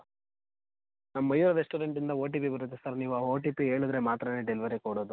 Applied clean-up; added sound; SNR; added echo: none; none; none; none.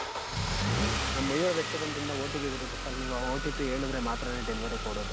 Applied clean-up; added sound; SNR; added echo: none; Engine starting / Car; -2 dB; none.